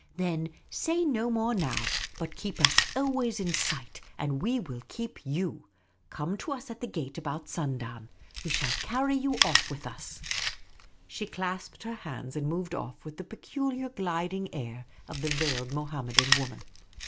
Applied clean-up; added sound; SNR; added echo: none; Chewing, mastication; 3 dB; none.